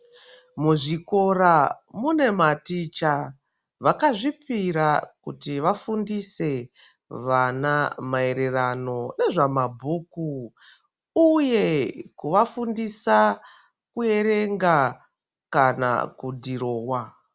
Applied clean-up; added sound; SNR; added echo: none; none; none; none.